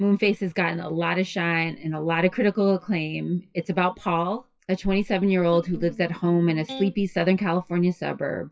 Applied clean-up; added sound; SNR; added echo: classical method WPE with log-MMSE.